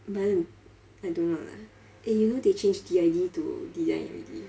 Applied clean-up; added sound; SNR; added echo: none; none; none; none.